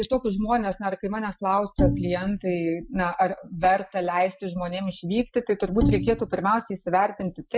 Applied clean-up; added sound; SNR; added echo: classical method Wiener filter.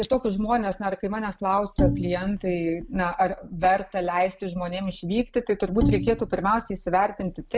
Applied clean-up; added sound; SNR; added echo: none; Bowed string instrument; 2 dB; none.